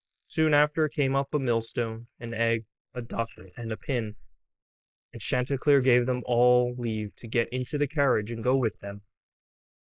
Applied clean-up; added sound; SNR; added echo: neural mask model Resemble Enhance denoiser.